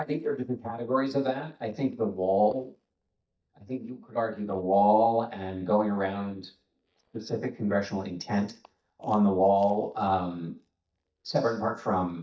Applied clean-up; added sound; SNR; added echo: neural mask model DeepFilterNet 3.